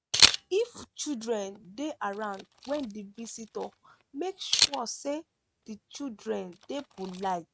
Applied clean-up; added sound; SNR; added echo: neural mask model RNNoise.